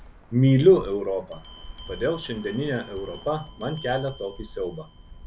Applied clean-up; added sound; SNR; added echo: none; Bell + Bird; 17 dB; none.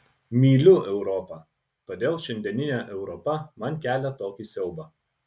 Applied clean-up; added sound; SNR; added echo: none; none; none; none.